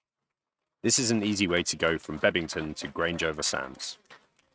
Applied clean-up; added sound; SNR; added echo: neural mask model RNNoise.